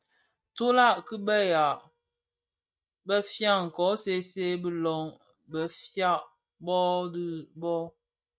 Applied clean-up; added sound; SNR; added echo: neural mask model DeepFilterNet 3.